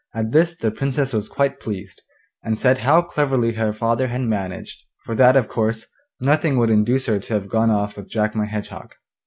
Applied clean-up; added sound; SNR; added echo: none; none; none; none.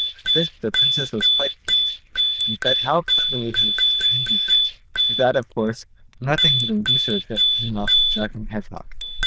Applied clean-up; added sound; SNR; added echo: neural diffusion model UNIVERSE++.